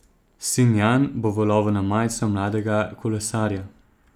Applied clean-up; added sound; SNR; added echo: none; none; none; none.